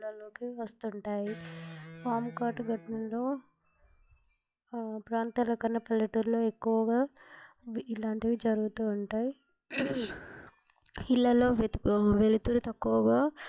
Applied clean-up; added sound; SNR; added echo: classical method log-MMSE.